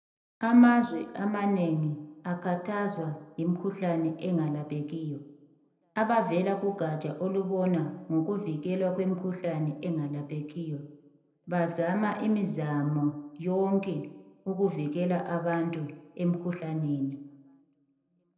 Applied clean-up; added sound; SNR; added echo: none; none; none; reverberation time 0.8 s.